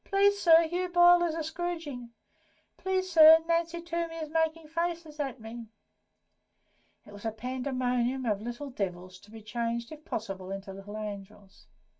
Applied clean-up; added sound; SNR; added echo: none; none; none; reverberation time 0.1 s.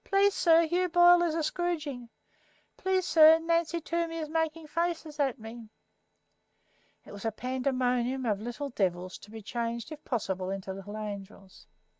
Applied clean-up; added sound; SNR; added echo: none; none; none; none.